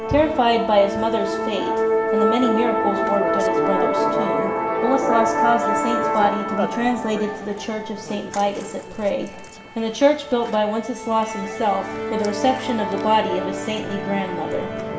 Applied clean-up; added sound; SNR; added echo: none; Musical instrument; 1 dB; reverberation time 0.7 s.